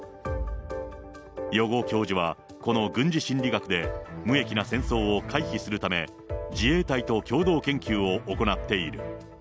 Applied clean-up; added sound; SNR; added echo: none; none; none; none.